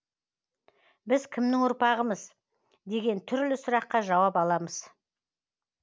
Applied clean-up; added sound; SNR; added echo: none; none; none; none.